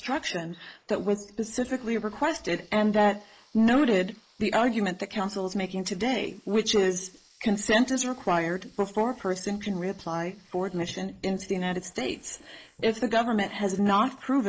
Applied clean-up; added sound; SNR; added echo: neural mask model Resemble Enhance denoiser.